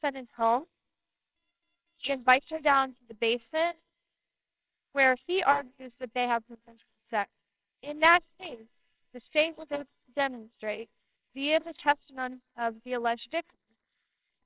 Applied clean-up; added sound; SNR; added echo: neural separator model SepFormer WHAMR!.